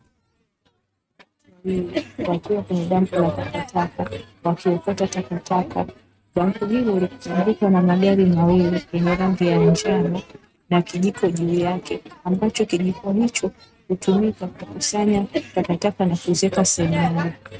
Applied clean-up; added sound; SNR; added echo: neural mask model RNNoise.